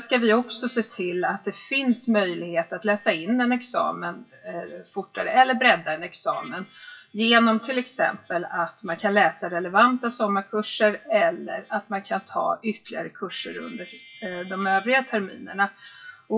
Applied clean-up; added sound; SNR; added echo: classical method WPE with log-MMSE.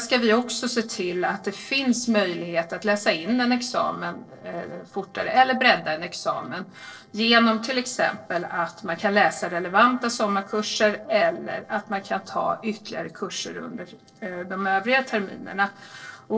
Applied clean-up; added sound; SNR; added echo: neural separator model SepFormer DNS4.